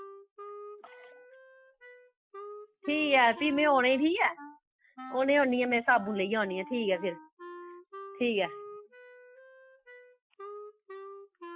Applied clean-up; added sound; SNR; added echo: classical method Wiener filter.